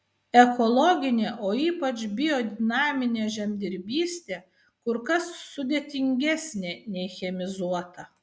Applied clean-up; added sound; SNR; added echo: none; none; none; none.